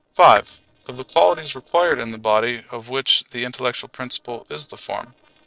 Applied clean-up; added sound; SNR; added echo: neural separator model SepFormer DNS4.